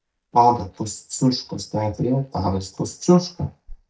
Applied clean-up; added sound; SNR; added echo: neural mask model DeepFilterNet 3.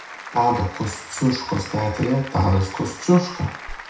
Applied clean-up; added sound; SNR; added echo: none; Applause; 14 dB; reverberation time 0.6 s.